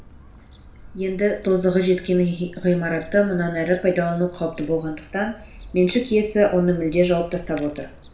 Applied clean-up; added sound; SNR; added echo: none; Gull, seagull / Fowl; 19 dB; reverberation time 0.5 s.